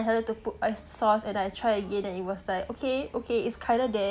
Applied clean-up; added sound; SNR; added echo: none; none; none; none.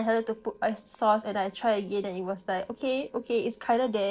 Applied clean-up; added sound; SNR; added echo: neural separator model SepFormer DNS4.